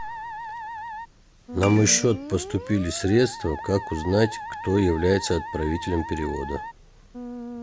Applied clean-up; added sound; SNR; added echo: none; Musical instrument; 11 dB; none.